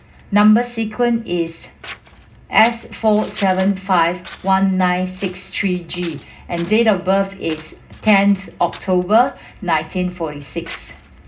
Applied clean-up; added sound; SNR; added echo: none; Scissors; 20 dB; reverberation time 0.2 s.